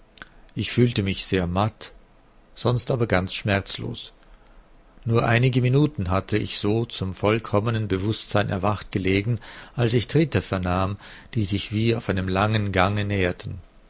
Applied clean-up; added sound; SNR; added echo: none; none; none; none.